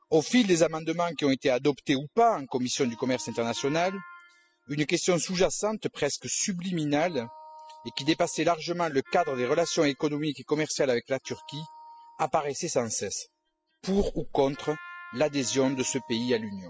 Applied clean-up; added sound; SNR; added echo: classical method spectral subtraction.